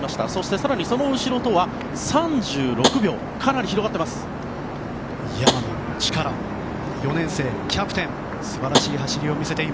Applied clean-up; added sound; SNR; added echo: none; Tap; 4 dB; none.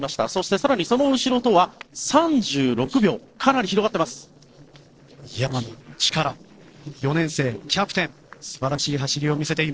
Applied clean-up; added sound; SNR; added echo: neural separator model SepFormer DNS4.